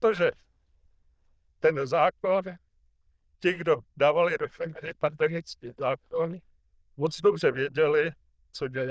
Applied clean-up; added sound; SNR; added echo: neural diffusion model UNIVERSE++.